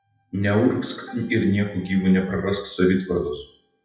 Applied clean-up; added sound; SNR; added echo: classical method WPE with log-MMSE.